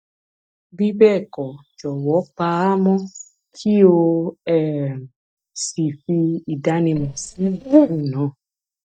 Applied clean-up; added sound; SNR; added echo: neural mask model DeepFilterNet 3.